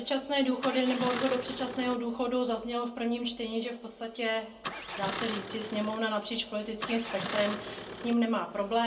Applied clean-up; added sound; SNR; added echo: none; Engine starting; 8 dB; reverberation time 0.2 s.